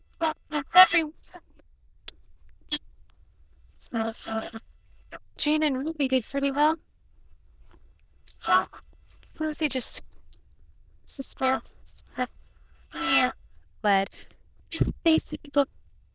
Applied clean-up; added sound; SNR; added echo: neural diffusion model UNIVERSE++.